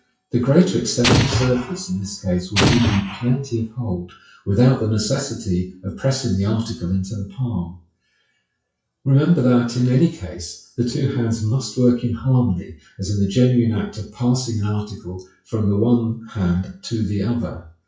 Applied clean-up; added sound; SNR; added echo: classical method WPE with log-MMSE.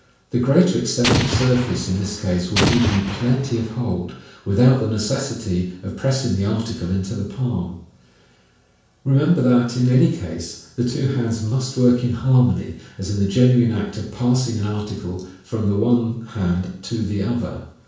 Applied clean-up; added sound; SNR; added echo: none; Explosion; 3 dB; reverberation time 0.7 s.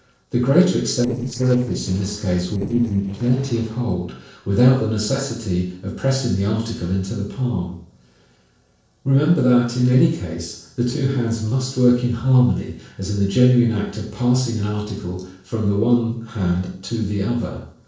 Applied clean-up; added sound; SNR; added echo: neural separator model SepFormer DNS4.